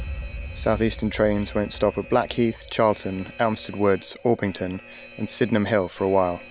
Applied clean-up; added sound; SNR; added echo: none; Alarm; 14 dB; none.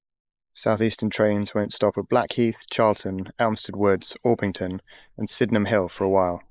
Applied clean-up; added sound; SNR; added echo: neural mask model Resemble Enhance denoiser.